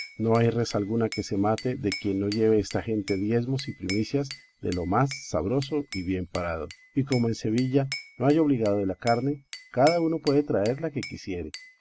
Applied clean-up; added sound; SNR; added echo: none; Glass / Bell; 17 dB; none.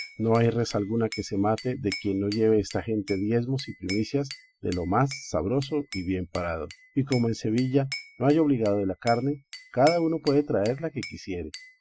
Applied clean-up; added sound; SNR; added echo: classical method Wiener filter.